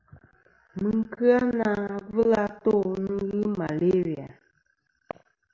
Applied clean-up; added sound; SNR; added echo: none; none; none; none.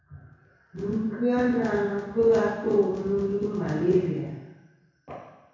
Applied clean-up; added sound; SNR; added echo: none; none; none; reverberation time 1.0 s.